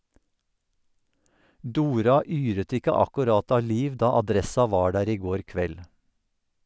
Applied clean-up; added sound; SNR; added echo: none; none; none; none.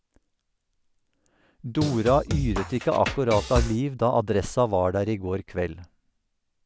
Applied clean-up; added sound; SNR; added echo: none; Drum kit; 3 dB; none.